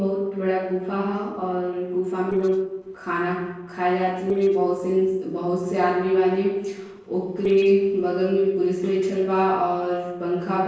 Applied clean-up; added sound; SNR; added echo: neural separator model SepFormer DNS4.